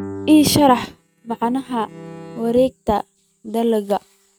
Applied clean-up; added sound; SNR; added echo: neural mask model RNNoise.